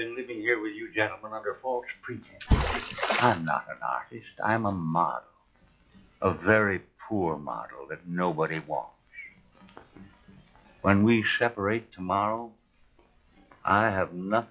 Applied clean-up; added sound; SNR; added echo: classical method log-MMSE.